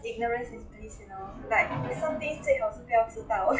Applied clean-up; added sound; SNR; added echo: classical method log-MMSE.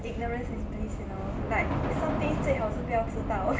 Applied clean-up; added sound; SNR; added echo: none; Subway, metro, underground / Train; -1 dB; none.